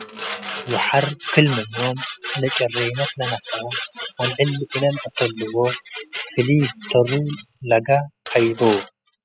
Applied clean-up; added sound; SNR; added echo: classical method spectral subtraction.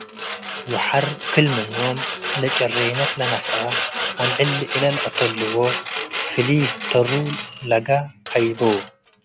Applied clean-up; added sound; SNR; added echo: none; Sawing; 5 dB; none.